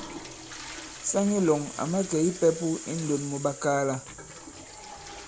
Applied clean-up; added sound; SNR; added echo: none; Toilet flush / Water + Rattle (instrument); 12 dB; none.